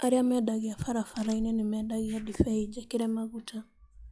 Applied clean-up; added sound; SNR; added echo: classical method log-MMSE.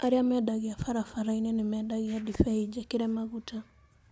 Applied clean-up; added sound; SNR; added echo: none; none; none; none.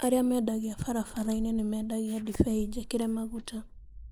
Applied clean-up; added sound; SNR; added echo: neural mask model Resemble Enhance denoiser.